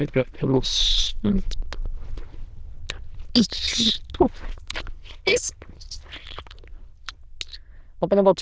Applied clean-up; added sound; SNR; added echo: neural diffusion model UNIVERSE++.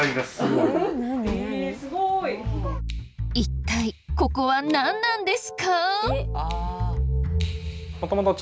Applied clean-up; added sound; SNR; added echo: none; none; none; none.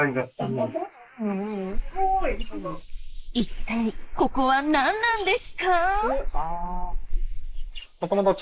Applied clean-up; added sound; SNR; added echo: neural mask model Resemble Enhance denoiser.